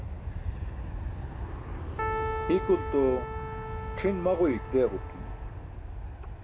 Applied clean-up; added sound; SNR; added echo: none; Aircraft + Keyboard (musical); 3 dB; none.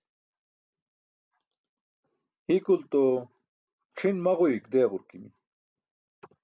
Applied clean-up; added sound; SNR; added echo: none; none; none; none.